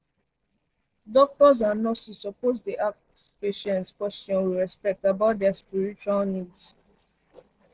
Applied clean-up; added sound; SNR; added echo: neural separator model SepFormer DNS4.